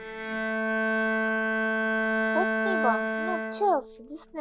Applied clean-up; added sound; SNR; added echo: none; Bowed string instrument; -5 dB; none.